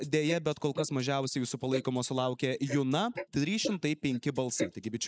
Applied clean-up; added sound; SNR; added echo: neural mask model Resemble Enhance denoiser.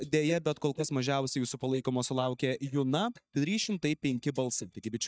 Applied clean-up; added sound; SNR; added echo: neural mask model DeepFilterNet 3.